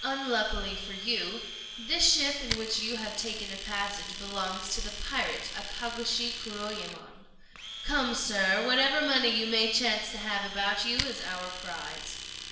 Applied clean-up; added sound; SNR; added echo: none; Domestic sounds, home sounds; 9 dB; reverberation time 0.9 s.